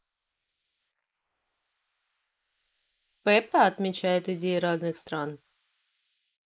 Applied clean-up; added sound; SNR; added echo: neural mask model Resemble Enhance denoiser.